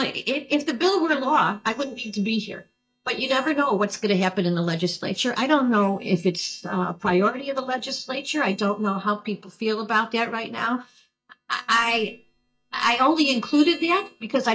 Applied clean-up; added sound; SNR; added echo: neural mask model DeepFilterNet 3.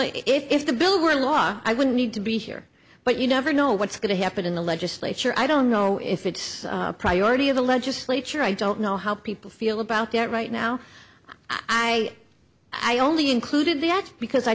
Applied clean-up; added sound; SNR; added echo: none; none; none; none.